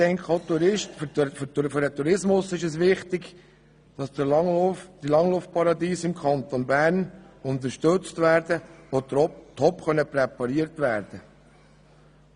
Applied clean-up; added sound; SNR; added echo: none; none; none; none.